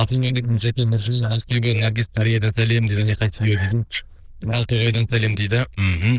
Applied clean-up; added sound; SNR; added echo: neural diffusion model UNIVERSE++.